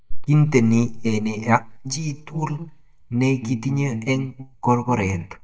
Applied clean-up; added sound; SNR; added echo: neural mask model DeepFilterNet 3.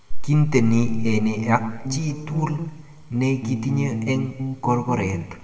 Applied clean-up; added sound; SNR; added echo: none; Bass guitar; 7 dB; reverberation time 1.4 s.